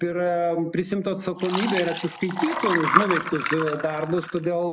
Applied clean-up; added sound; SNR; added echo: none; Liquid; 4 dB; none.